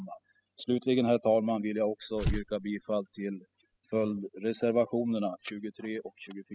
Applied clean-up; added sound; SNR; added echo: classical method spectral subtraction.